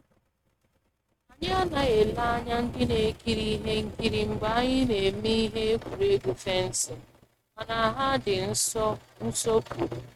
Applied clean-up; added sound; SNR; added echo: neural mask model RNNoise.